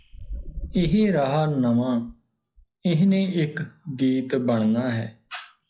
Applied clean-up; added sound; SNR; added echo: classical method log-MMSE.